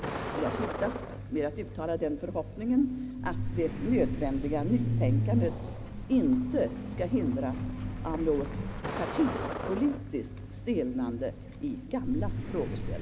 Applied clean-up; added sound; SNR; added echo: none; Truck; 4 dB; none.